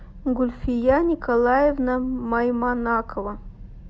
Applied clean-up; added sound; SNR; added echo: none; none; none; none.